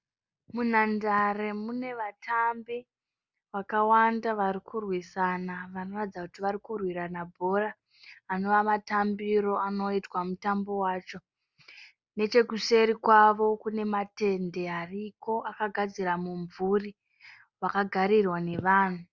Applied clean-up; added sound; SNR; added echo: none; none; none; none.